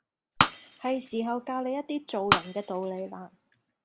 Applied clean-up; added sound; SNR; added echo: none; Shatter; -1 dB; none.